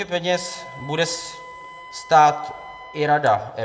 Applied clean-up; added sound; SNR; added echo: none; Wind instrument, woodwind instrument; 19 dB; reverberation time 0.5 s.